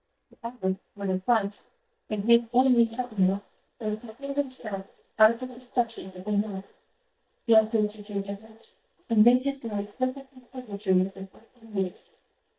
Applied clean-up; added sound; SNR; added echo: neural mask model DeepFilterNet 3.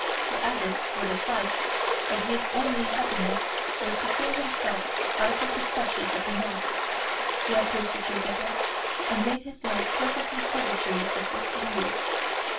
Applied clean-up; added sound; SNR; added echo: none; Stream; -4 dB; reverberation time 0.2 s.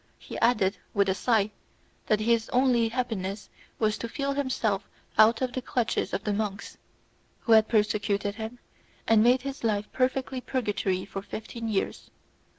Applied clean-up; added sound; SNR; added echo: none; none; none; none.